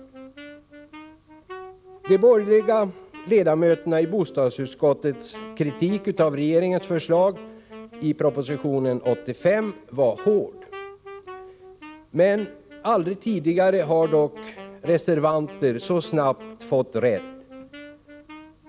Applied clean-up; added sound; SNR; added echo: none; Wind instrument, woodwind instrument; 19 dB; none.